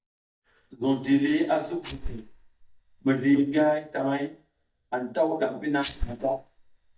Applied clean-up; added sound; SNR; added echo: neural mask model DeepFilterNet 3.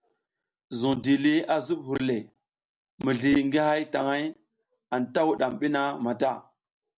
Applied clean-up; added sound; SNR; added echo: none; none; none; none.